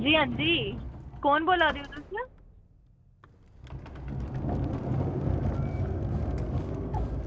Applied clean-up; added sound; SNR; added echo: none; Sliding door; 1 dB; none.